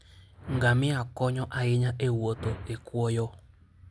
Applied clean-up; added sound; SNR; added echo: none; Whoosh, swoosh, swish; 14 dB; none.